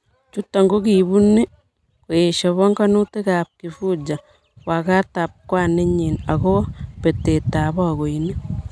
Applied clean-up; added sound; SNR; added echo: none; none; none; none.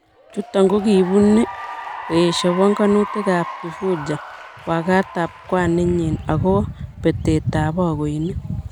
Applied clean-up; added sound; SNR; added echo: none; Applause / Cheering; 14 dB; none.